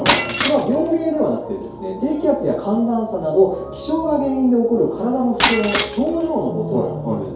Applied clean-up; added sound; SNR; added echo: none; Shatter; 5 dB; reverberation time 2.4 s.